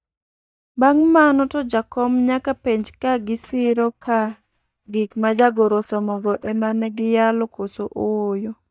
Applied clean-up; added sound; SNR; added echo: neural mask model DeepFilterNet 3.